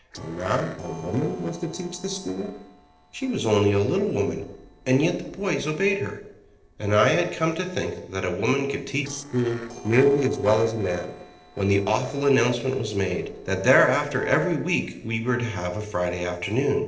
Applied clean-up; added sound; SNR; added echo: neural separator model SepFormer DNS4.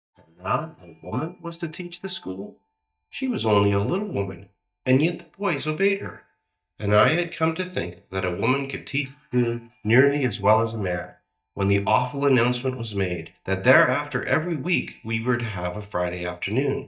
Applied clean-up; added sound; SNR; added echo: neural mask model DeepFilterNet 3.